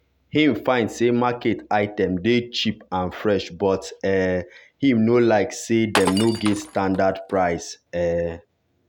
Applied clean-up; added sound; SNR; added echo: none; Glass; 9 dB; none.